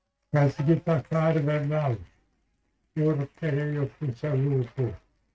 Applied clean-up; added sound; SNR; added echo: neural mask model RNNoise.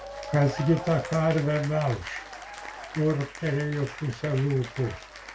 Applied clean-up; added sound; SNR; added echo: none; Applause / Cheering; 13 dB; none.